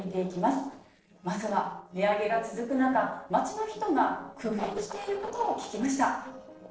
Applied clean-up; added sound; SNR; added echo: neural separator model SepFormer DNS4.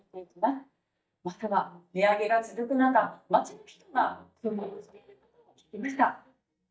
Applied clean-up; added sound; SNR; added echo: neural mask model DeepFilterNet 3.